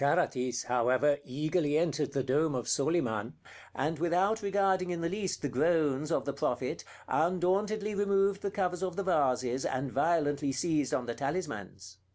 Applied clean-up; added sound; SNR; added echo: none; none; none; none.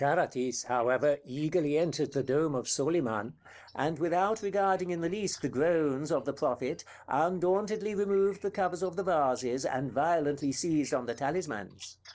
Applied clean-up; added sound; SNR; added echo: neural separator model SepFormer DNS4.